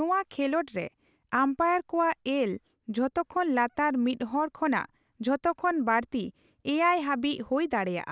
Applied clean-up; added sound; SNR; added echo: none; none; none; none.